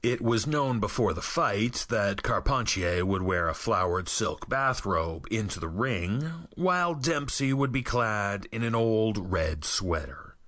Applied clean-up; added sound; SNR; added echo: none; none; none; none.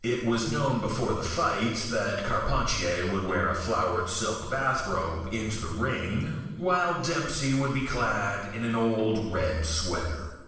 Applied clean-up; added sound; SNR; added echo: neural separator model SepFormer DNS4.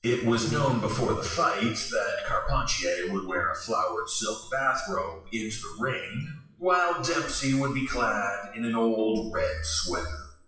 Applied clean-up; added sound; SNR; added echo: classical method WPE with log-MMSE.